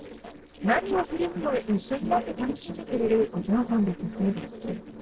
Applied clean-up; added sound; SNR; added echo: neural separator model SepFormer DNS4.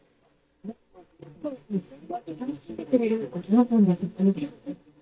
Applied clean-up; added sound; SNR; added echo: neural mask model DeepFilterNet 3.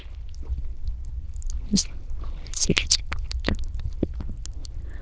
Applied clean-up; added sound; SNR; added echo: neural diffusion model UNIVERSE++.